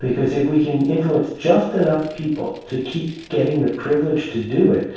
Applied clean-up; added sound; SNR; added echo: neural separator model SepFormer DNS4.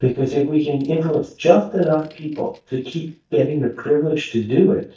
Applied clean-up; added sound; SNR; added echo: neural mask model DeepFilterNet 3.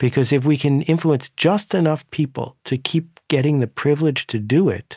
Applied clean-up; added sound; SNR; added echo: none; none; none; none.